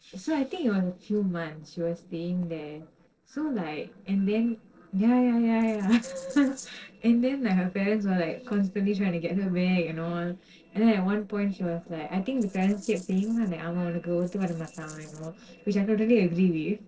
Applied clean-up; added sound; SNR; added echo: neural separator model SepFormer DNS4.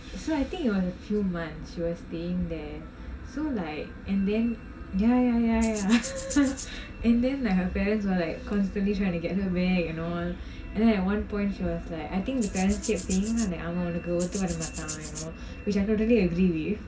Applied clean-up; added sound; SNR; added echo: none; Rattle (instrument); 12 dB; reverberation time 0.2 s.